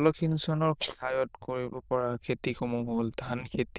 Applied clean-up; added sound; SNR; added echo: neural diffusion model UNIVERSE++.